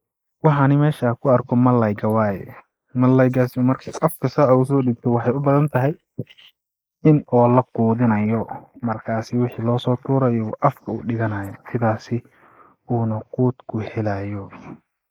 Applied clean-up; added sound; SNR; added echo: neural mask model Resemble Enhance denoiser.